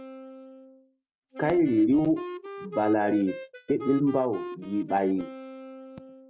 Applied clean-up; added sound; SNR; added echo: neural mask model RNNoise.